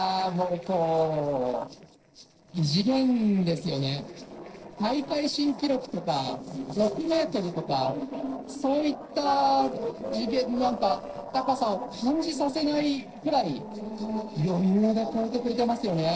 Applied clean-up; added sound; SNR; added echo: neural separator model SepFormer DNS4.